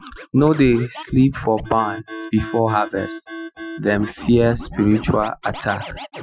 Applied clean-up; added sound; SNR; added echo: classical method Wiener filter.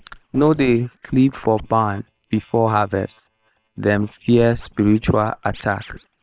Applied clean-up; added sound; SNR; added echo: neural separator model SepFormer WHAM!.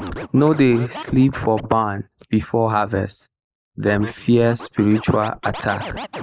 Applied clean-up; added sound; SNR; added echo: neural mask model Resemble Enhance denoiser.